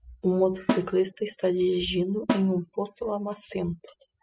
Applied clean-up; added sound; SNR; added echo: classical method spectral subtraction.